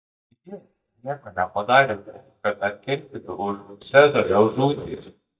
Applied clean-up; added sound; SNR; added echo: neural mask model DeepFilterNet 3.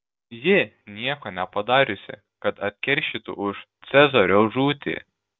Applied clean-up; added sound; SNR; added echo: none; none; none; none.